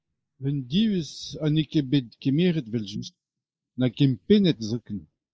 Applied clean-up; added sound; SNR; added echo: neural mask model Resemble Enhance denoiser.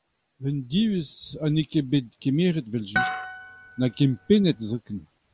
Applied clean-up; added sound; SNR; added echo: none; Harp; 7 dB; none.